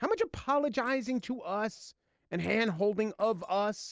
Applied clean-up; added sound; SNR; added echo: neural separator model SepFormer DNS4.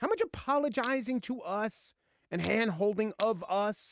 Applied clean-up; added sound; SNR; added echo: neural mask model RNNoise.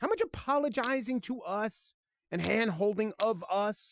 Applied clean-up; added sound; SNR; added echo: classical method Wiener filter.